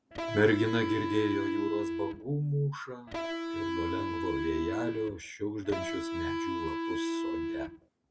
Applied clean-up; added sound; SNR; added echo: none; Electric guitar; 1 dB; none.